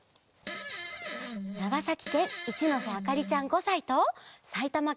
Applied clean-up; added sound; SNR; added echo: none; Fart; 7 dB; none.